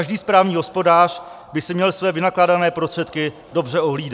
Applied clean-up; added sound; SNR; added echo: none; none; none; none.